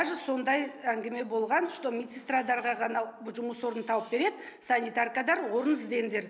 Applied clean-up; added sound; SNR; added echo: none; none; none; none.